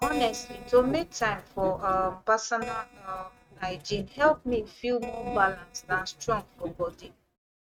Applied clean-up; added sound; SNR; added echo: neural mask model RNNoise.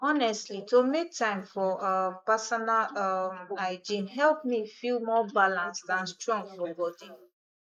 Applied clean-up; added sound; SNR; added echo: neural mask model Resemble Enhance denoiser.